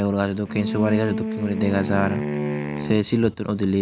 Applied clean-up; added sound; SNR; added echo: none; Wind instrument, woodwind instrument; 5 dB; none.